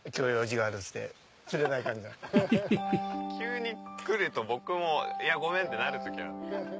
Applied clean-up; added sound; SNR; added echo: none; none; none; none.